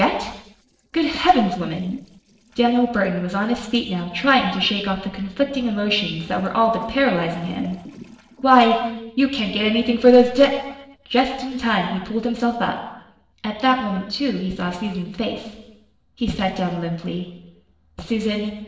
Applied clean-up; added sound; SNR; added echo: neural separator model SepFormer DNS4.